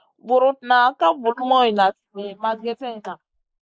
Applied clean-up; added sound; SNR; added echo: neural mask model Resemble Enhance denoiser.